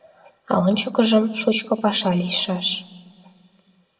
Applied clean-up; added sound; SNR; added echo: none; none; none; reverberation time 1.4 s.